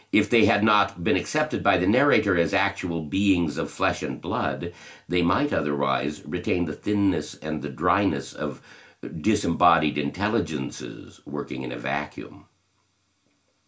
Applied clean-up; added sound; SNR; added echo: none; none; none; reverberation time 0.2 s.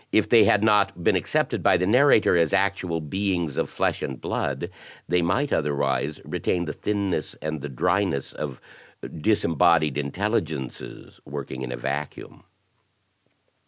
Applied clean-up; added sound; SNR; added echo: none; none; none; none.